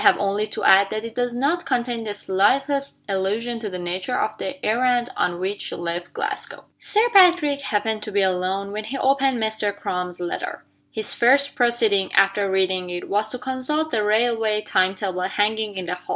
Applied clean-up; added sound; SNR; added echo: none; none; none; none.